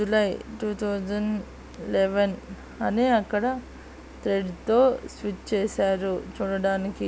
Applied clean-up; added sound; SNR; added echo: none; none; none; none.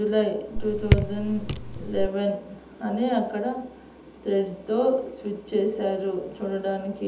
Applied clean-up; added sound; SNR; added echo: none; Raindrop / Drip; -2 dB; reverberation time 1.2 s.